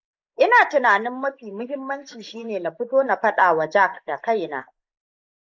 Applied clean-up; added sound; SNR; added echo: neural mask model Resemble Enhance denoiser.